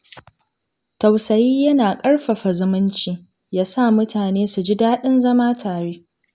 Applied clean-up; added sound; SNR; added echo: none; none; none; none.